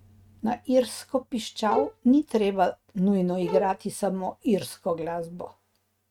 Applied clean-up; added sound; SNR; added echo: neural mask model RNNoise.